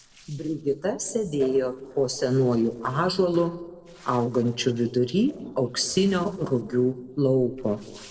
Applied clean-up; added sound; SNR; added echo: neural separator model SepFormer DNS4.